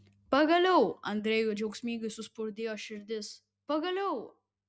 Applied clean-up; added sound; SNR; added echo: none; none; none; none.